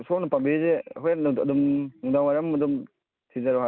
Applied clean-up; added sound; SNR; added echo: none; none; none; none.